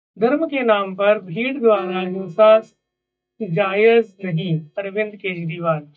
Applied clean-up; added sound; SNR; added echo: neural mask model DeepFilterNet 3.